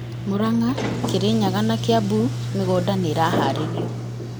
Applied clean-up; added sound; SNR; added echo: none; Sliding door; 3 dB; none.